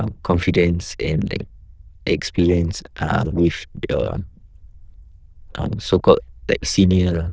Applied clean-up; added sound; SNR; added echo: neural diffusion model UNIVERSE++.